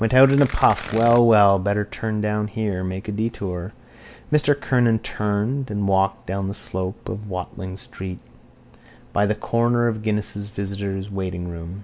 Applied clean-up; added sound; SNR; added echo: none; Tearing; 14 dB; none.